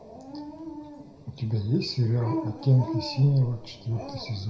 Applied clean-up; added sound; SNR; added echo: none; Dog; 11 dB; reverberation time 0.4 s.